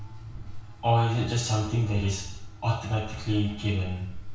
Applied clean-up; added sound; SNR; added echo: none; Meow; 13 dB; reverberation time 0.6 s.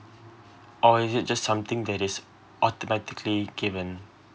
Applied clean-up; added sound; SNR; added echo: none; none; none; none.